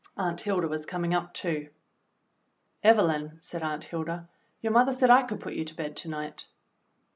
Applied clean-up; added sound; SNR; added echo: none; none; none; none.